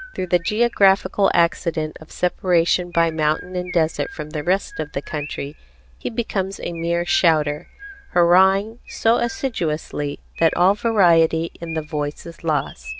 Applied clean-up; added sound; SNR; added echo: none; Chirp, tweet; 20 dB; none.